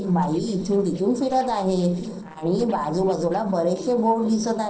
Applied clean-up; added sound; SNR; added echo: neural separator model SepFormer DNS4.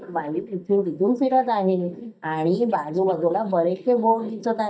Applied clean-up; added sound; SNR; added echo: neural mask model DeepFilterNet 3.